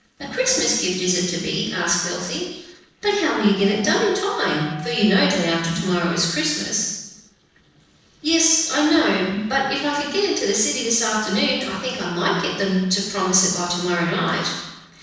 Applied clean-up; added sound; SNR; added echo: neural separator model SepFormer DNS4.